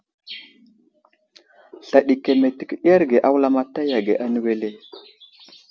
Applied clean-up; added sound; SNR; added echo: none; none; none; none.